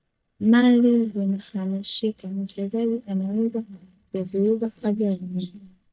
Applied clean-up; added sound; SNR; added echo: neural mask model DeepFilterNet 3.